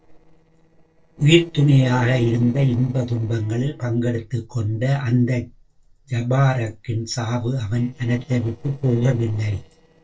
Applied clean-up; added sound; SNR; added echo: neural separator model SepFormer DNS4.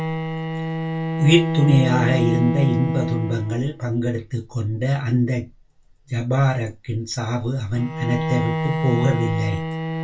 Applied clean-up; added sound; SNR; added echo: none; Bowed string instrument; 4 dB; reverberation time 0.2 s.